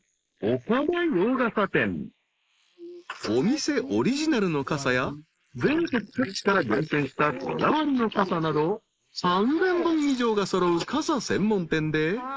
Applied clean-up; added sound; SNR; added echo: neural mask model Resemble Enhance denoiser.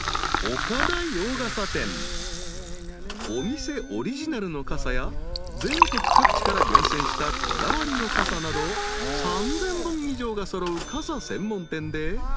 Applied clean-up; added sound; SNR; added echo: none; Liquid; -3 dB; none.